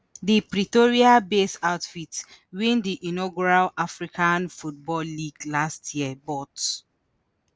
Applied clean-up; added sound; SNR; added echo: none; none; none; none.